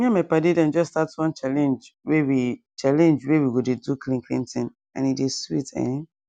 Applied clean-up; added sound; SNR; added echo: none; none; none; none.